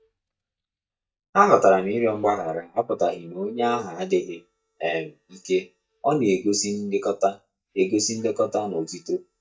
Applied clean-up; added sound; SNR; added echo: neural mask model DeepFilterNet 3.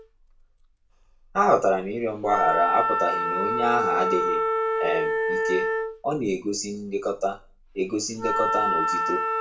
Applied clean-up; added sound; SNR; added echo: none; Wind instrument, woodwind instrument; 0 dB; reverberation time 0.3 s.